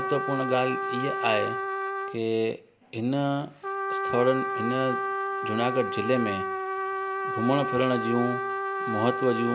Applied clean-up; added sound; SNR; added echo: none; Trumpet; 2 dB; none.